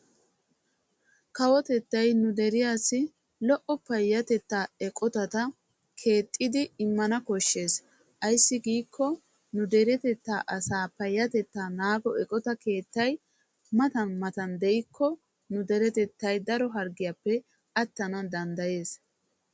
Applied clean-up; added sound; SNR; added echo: none; none; none; none.